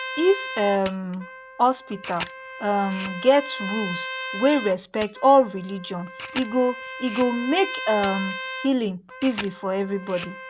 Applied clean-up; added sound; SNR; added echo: none; Trumpet + Camera; 10 dB; none.